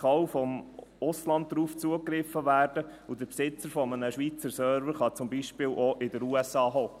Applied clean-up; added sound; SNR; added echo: none; none; none; none.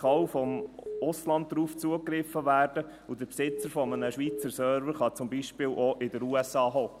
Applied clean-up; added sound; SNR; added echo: none; Telephone; 10 dB; none.